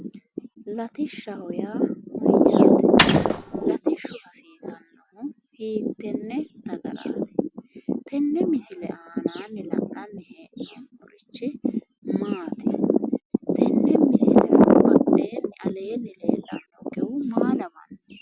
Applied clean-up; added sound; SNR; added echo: none; Mechanisms; 0 dB; none.